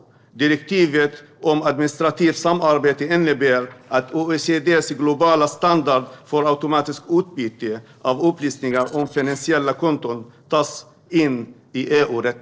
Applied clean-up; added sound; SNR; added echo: neural separator model SepFormer DNS4.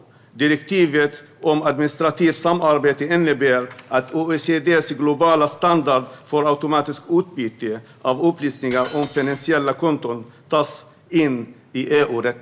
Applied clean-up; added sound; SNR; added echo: none; Cutlery, silverware; 18 dB; none.